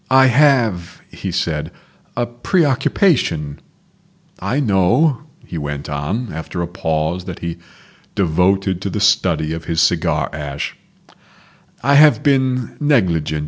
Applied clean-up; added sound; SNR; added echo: none; none; none; none.